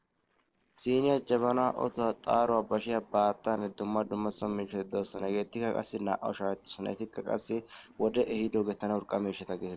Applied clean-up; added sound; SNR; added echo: neural separator model SepFormer DNS4.